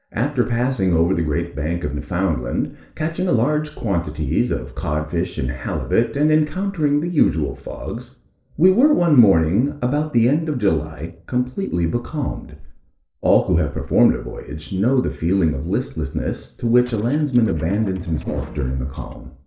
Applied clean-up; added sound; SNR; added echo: neural separator model SepFormer DNS4.